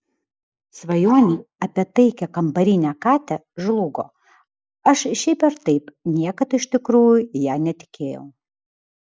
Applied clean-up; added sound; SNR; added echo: neural mask model Resemble Enhance denoiser.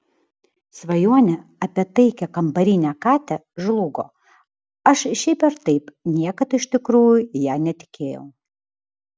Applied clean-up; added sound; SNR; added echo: none; none; none; none.